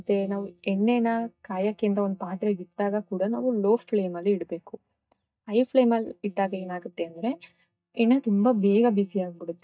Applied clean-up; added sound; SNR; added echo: neural mask model DeepFilterNet 3.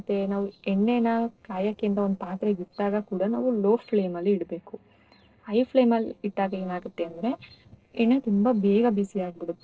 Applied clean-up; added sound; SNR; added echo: neural separator model SepFormer DNS4.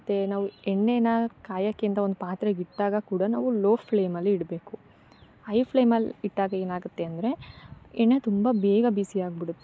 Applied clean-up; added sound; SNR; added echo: none; none; none; none.